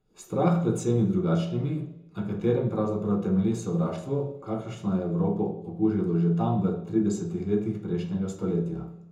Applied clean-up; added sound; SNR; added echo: none; none; none; reverberation time 0.5 s.